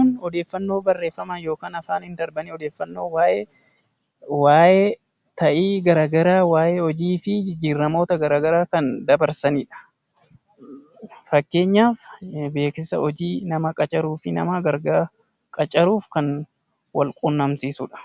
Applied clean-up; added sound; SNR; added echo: none; none; none; none.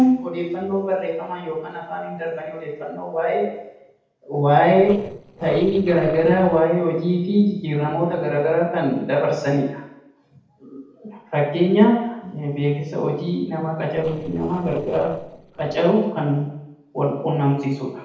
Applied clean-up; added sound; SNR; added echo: neural separator model SepFormer DNS4.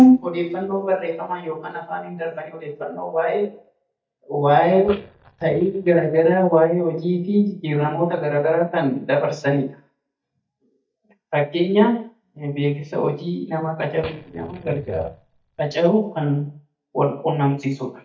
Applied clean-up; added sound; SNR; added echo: neural mask model DeepFilterNet 3.